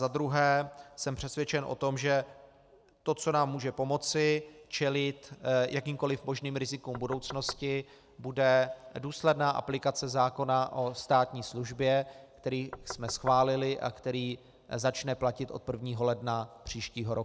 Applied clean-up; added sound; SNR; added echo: none; Knock; 15 dB; none.